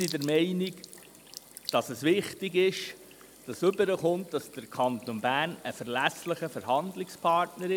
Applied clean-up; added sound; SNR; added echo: none; Sink (filling or washing) / Water tap, faucet; 19 dB; none.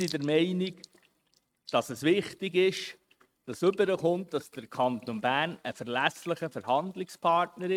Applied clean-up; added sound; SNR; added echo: neural mask model RNNoise.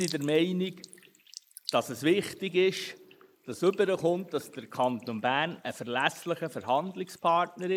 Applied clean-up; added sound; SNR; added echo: neural mask model Resemble Enhance denoiser.